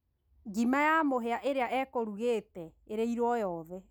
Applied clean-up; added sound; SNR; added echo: none; none; none; none.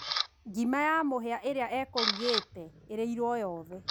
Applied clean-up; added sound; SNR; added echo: none; Camera; 6 dB; none.